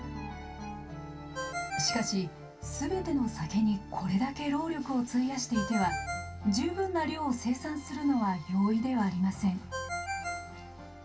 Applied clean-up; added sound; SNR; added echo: none; Ringtone; 11 dB; reverberation time 0.2 s.